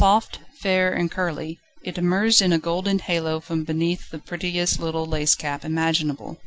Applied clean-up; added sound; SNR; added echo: none; none; none; none.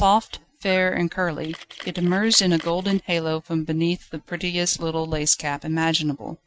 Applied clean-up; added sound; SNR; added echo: neural mask model RNNoise.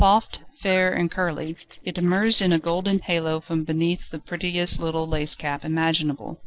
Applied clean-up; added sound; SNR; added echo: neural separator model SepFormer DNS4.